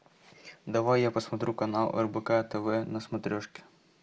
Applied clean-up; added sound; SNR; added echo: none; none; none; none.